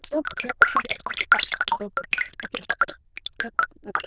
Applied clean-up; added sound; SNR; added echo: neural diffusion model UNIVERSE++.